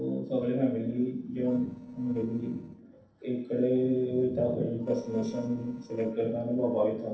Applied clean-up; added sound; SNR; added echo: neural separator model SepFormer DNS4.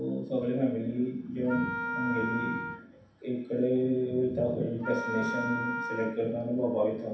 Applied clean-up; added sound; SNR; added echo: none; Wind instrument, woodwind instrument; 6 dB; reverberation time 0.7 s.